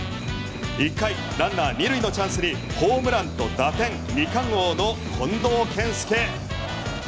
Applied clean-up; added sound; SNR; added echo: none; none; none; none.